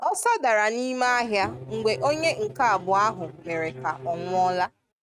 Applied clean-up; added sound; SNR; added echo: neural mask model RNNoise.